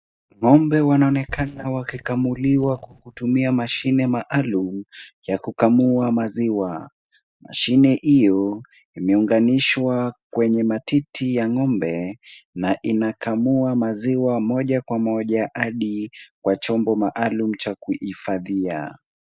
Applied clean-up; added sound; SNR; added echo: neural mask model DeepFilterNet 3.